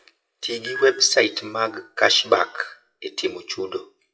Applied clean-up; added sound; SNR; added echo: classical method WPE with log-MMSE.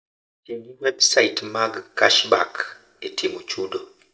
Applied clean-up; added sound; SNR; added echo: neural mask model DeepFilterNet 3.